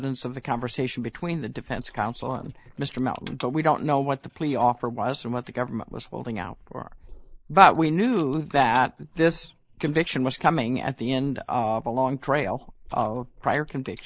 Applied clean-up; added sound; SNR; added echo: neural mask model Resemble Enhance denoiser.